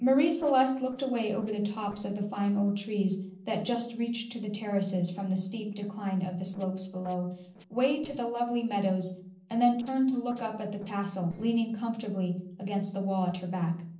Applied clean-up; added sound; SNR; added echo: neural separator model SepFormer DNS4.